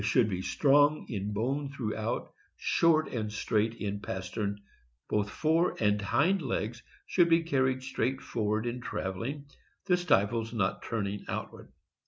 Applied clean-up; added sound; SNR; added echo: none; none; none; none.